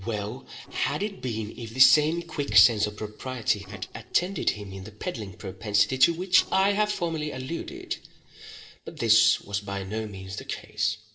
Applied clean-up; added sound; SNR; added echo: neural separator model SepFormer DNS4.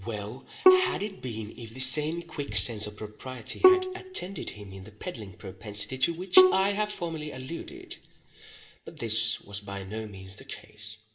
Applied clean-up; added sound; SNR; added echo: none; Bowed string instrument; -2 dB; reverberation time 0.7 s.